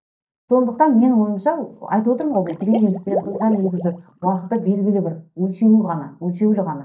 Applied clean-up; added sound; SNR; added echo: neural mask model DeepFilterNet 3.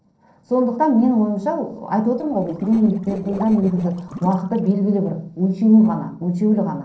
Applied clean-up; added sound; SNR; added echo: neural separator model SepFormer DNS4.